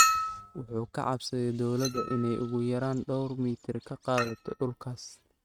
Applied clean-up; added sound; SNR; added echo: neural mask model RNNoise.